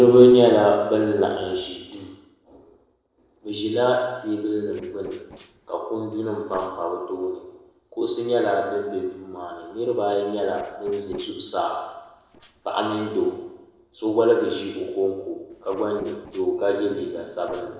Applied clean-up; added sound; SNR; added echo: neural separator model SepFormer DNS4.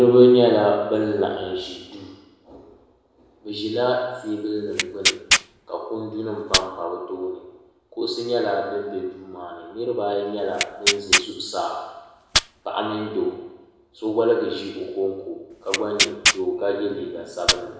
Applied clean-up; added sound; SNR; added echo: none; Tearing; 1 dB; reverberation time 1.0 s.